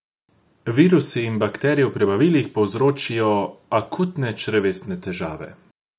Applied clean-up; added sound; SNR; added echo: none; none; none; none.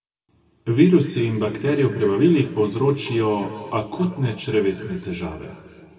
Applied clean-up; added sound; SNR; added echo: none; none; none; reverberation time 2.6 s.